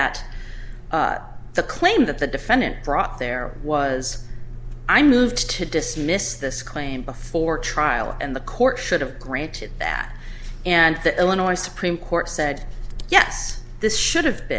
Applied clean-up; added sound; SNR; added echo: none; none; none; none.